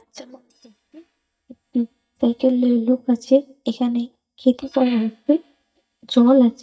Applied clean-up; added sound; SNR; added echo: neural mask model DeepFilterNet 3.